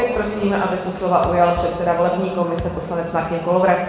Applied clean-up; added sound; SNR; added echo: none; Thump, thud; 17 dB; reverberation time 1.1 s.